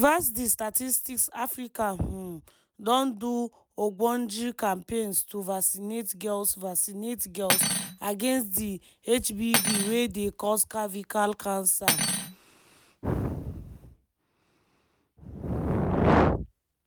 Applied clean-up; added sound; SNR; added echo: none; Cutlery, silverware; 4 dB; none.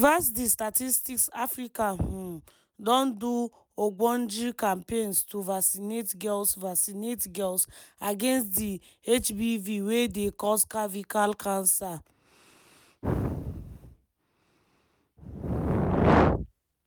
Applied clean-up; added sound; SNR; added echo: none; none; none; none.